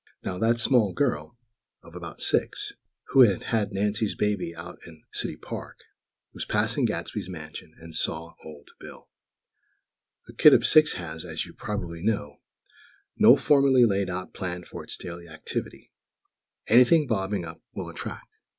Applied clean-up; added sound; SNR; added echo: none; none; none; none.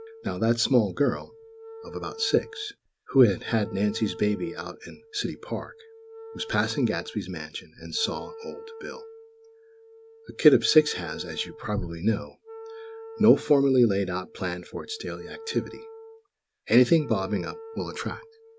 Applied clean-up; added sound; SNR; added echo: none; Wind instrument, woodwind instrument; 17 dB; none.